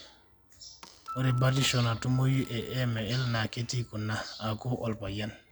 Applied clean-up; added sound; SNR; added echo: none; Piano + Crack; 19 dB; none.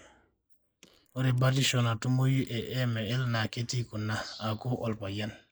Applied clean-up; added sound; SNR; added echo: neural mask model Resemble Enhance denoiser.